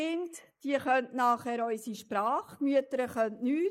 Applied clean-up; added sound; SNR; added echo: neural mask model Resemble Enhance denoiser.